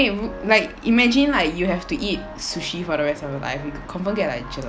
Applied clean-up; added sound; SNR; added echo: none; Organ; 19 dB; none.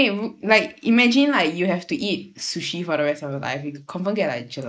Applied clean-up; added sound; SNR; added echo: neural mask model Resemble Enhance denoiser.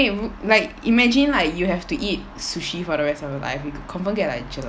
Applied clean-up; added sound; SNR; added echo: none; none; none; none.